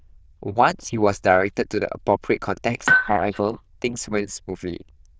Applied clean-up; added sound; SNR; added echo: neural diffusion model UNIVERSE++.